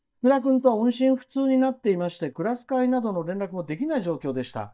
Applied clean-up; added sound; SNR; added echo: neural mask model DeepFilterNet 3.